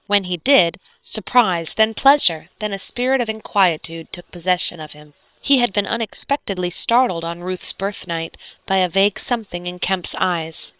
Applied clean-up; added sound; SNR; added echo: neural separator model SepFormer WHAM!.